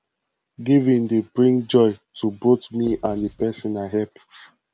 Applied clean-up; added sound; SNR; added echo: none; Writing; 20 dB; none.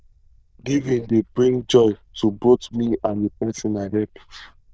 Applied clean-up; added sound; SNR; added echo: neural diffusion model UNIVERSE++.